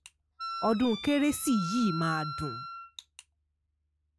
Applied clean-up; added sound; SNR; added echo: none; Wind instrument, woodwind instrument; 8 dB; none.